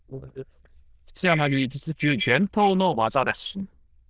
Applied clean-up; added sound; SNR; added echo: neural diffusion model UNIVERSE++.